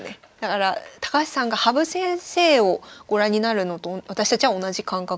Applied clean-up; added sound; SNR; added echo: none; none; none; none.